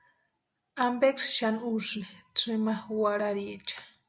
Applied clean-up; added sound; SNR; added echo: none; none; none; none.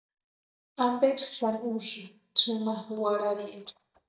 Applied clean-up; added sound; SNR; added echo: neural mask model DeepFilterNet 3.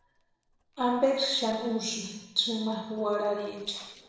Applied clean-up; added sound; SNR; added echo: neural separator model SepFormer DNS4.